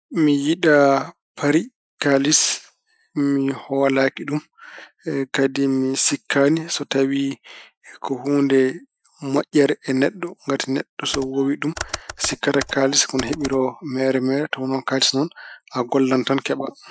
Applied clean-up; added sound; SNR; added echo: classical method Wiener filter.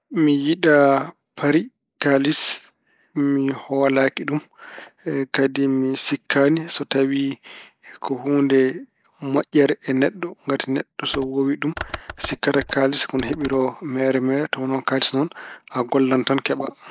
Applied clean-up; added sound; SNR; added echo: neural mask model Resemble Enhance denoiser.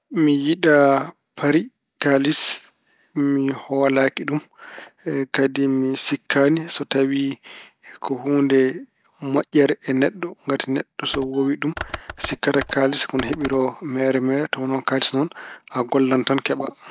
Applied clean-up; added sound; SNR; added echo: none; Computer keyboard; 12 dB; none.